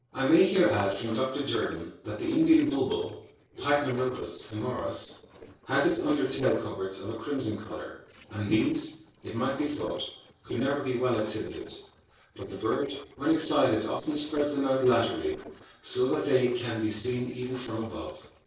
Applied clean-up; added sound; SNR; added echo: neural separator model SepFormer DNS4.